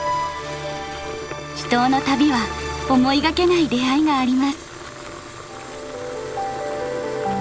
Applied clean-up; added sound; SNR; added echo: none; Fill (with liquid) / Water tap, faucet; 15 dB; none.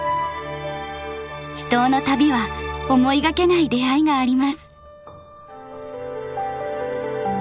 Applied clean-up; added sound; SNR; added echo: none; none; none; none.